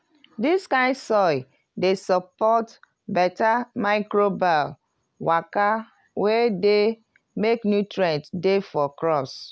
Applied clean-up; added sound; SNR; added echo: none; none; none; none.